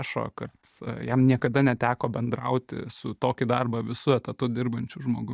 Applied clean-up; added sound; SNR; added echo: neural mask model DeepFilterNet 3.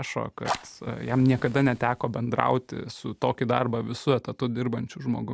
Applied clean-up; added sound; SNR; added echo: none; Fire; 15 dB; none.